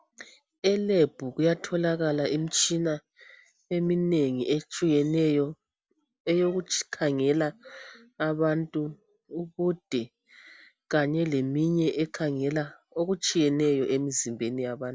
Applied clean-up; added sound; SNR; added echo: none; none; none; none.